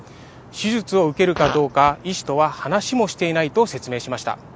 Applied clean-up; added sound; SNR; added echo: none; Fart; 12 dB; none.